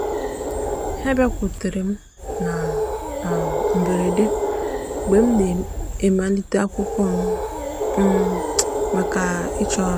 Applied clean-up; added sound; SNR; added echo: none; Animal; 2 dB; none.